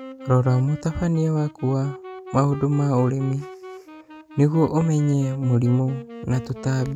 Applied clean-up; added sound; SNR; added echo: none; Wind instrument, woodwind instrument; 17 dB; none.